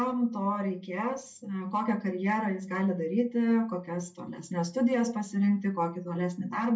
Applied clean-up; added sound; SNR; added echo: none; none; none; reverberation time 0.2 s.